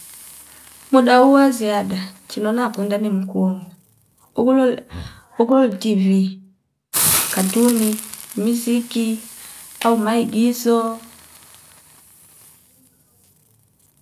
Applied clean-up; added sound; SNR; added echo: none; Hiss; 11 dB; none.